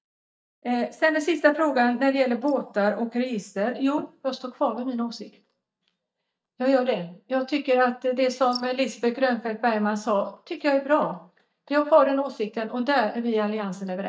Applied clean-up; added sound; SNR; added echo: neural mask model DeepFilterNet 3.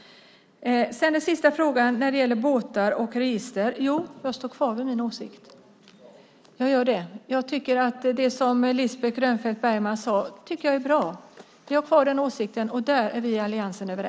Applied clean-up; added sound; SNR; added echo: none; none; none; none.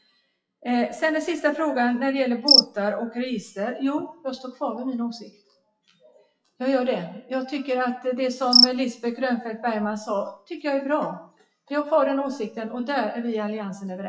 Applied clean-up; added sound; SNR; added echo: classical method WPE with log-MMSE.